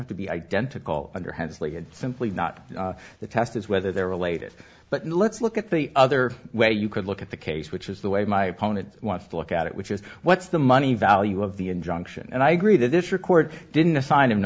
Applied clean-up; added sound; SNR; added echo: none; none; none; none.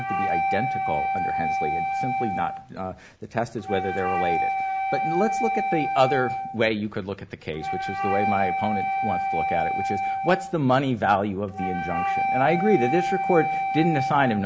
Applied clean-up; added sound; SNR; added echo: none; Wind instrument, woodwind instrument; 1 dB; none.